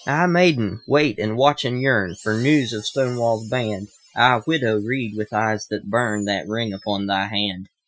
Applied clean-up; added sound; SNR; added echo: classical method Wiener filter.